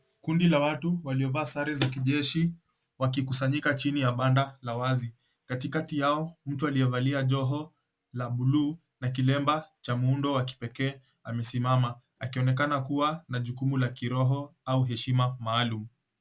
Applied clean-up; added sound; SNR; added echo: none; none; none; none.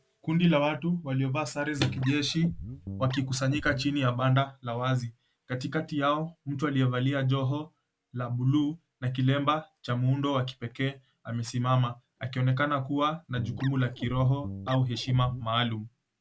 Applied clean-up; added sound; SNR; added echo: none; Guitar; 11 dB; none.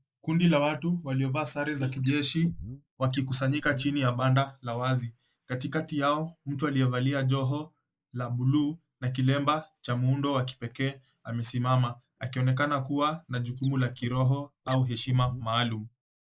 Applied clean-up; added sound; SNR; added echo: neural mask model Resemble Enhance denoiser.